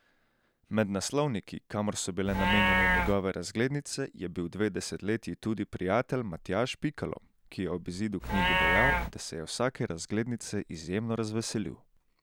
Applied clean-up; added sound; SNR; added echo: none; Livestock, farm animals, working animals; 3 dB; none.